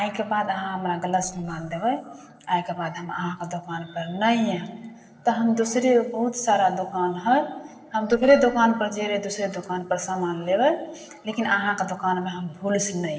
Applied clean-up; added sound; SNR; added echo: neural separator model SepFormer DNS4.